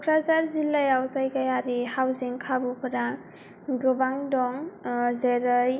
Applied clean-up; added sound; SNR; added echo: none; none; none; none.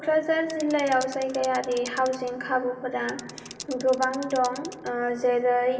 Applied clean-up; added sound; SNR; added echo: none; Mechanisms / Bicycle; 18 dB; reverberation time 2.8 s.